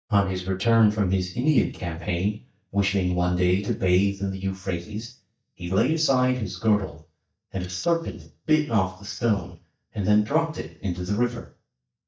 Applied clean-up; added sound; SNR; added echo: neural mask model DeepFilterNet 3.